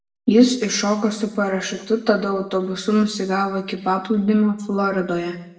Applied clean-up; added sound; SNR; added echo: none; none; none; reverberation time 0.8 s.